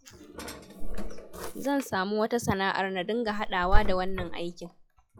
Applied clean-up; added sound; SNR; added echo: classical method log-MMSE.